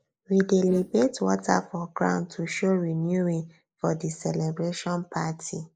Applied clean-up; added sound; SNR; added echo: neural mask model Resemble Enhance denoiser.